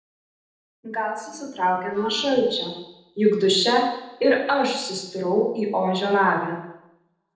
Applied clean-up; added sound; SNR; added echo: neural separator model SepFormer DNS4.